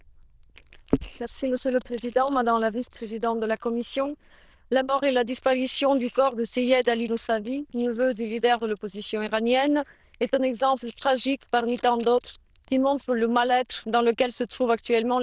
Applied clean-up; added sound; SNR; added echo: neural diffusion model UNIVERSE++.